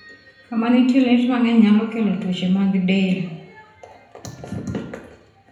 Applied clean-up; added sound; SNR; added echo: none; none; none; reverberation time 0.7 s.